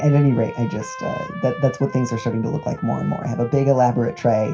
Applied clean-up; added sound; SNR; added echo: none; Trumpet; 16 dB; reverberation time 0.2 s.